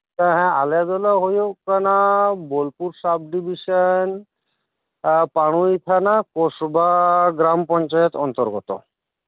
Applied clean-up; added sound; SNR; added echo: none; none; none; none.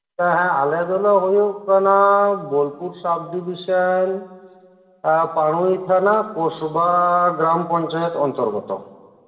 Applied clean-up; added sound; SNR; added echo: none; none; none; reverberation time 2.2 s.